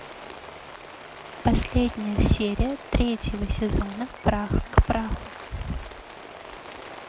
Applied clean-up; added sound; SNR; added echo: none; Rain; 15 dB; none.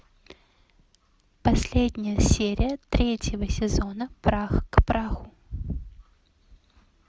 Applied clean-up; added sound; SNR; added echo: none; none; none; none.